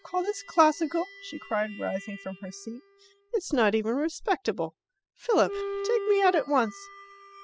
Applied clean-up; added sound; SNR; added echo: classical method spectral subtraction.